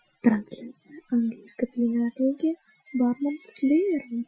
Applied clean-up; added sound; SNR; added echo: classical method Wiener filter.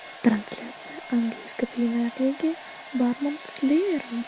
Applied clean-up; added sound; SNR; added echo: none; Domestic sounds, home sounds; 15 dB; none.